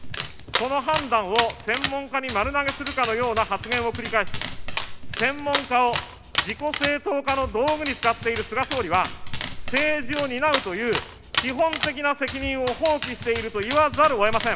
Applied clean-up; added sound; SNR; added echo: none; Dog; 6 dB; none.